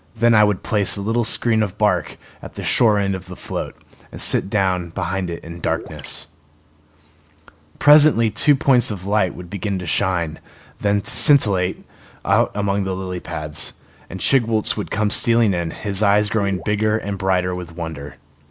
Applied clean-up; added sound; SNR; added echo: none; Gurgling; 13 dB; none.